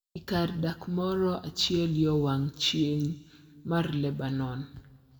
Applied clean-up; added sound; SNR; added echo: none; none; none; reverberation time 1.2 s.